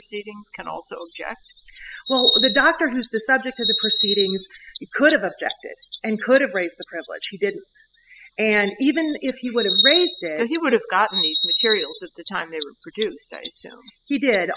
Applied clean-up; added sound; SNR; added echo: classical method spectral subtraction.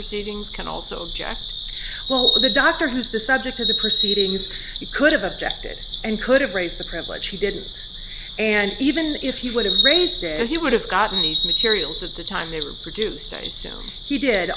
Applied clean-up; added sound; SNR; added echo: none; Bird vocalization, bird call, bird song; 2 dB; none.